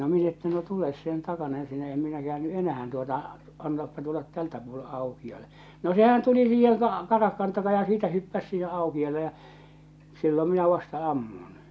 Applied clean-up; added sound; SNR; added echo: none; none; none; none.